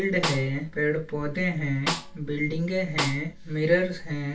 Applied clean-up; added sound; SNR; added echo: none; Snare drum; 8 dB; reverberation time 0.2 s.